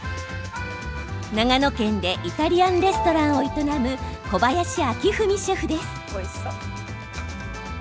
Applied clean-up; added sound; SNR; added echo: none; none; none; none.